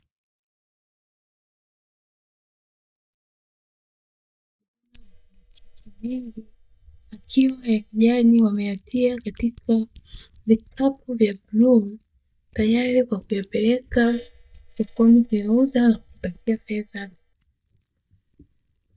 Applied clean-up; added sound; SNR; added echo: neural mask model DeepFilterNet 3.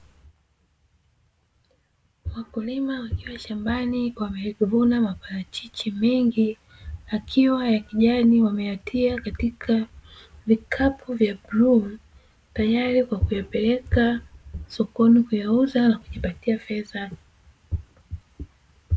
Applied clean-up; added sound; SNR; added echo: none; none; none; none.